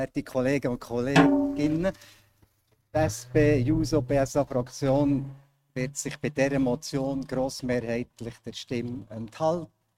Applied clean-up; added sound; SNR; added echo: neural mask model RNNoise.